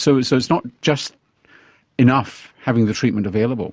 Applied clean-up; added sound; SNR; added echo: none; none; none; none.